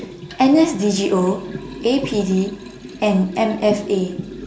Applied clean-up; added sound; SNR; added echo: none; Liquid; 12 dB; none.